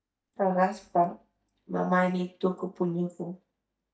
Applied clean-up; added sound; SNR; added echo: neural mask model DeepFilterNet 3.